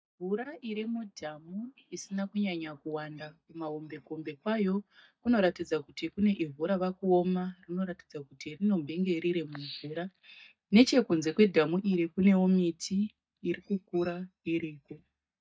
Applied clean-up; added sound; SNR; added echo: neural mask model DeepFilterNet 3.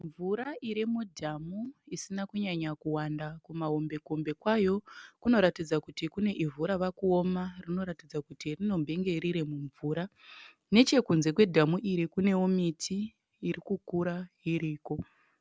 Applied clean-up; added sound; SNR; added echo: none; none; none; none.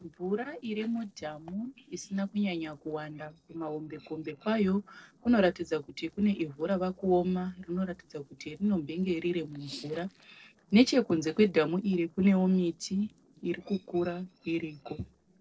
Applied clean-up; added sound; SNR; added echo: neural separator model SepFormer DNS4.